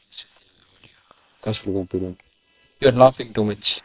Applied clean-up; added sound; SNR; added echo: neural separator model SepFormer WHAM!.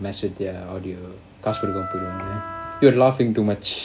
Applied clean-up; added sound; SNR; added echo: none; Wind instrument, woodwind instrument; 10 dB; none.